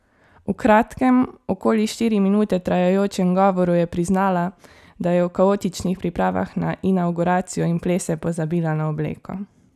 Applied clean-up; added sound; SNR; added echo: none; none; none; none.